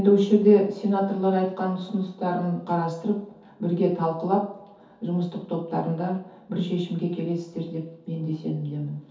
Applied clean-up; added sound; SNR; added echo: none; none; none; reverberation time 0.5 s.